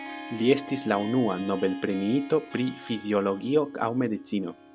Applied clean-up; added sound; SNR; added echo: none; Harp; 16 dB; none.